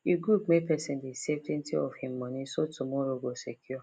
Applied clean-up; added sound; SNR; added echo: none; none; none; none.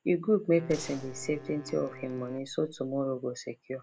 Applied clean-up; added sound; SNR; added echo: none; Wind instrument, woodwind instrument + Gunshot, gunfire; 17 dB; none.